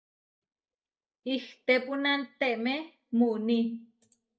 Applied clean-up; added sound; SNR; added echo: neural mask model DeepFilterNet 3.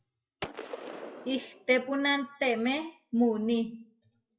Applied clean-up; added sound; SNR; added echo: classical method WPE with log-MMSE.